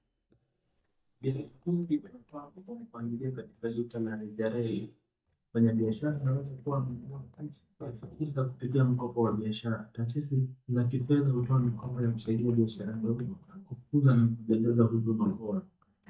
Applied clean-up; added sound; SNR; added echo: neural mask model DeepFilterNet 3.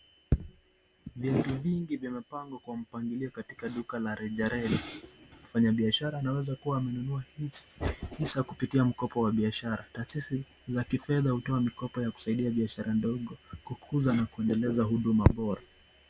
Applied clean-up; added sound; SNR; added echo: none; none; none; none.